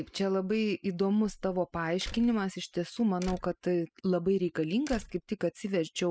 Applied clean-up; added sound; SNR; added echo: classical method spectral subtraction.